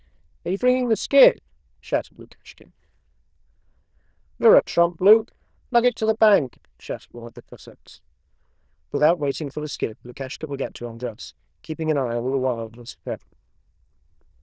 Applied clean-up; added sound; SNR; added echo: neural diffusion model UNIVERSE++.